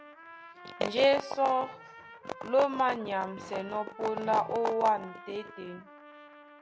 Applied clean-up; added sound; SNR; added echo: none; Trumpet; 19 dB; none.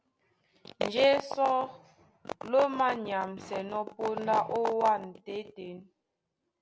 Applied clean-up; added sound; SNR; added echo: none; none; none; none.